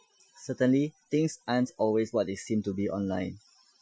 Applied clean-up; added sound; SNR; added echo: classical method Wiener filter.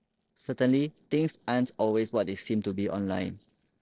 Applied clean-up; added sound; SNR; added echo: neural separator model SepFormer DNS4.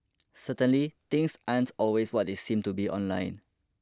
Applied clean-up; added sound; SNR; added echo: none; none; none; none.